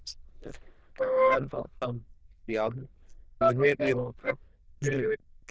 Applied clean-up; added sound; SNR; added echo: neural diffusion model UNIVERSE++.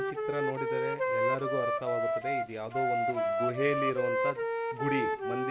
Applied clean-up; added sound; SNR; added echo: none; Wind instrument, woodwind instrument; -5 dB; none.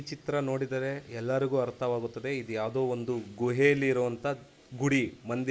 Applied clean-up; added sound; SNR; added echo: none; none; none; none.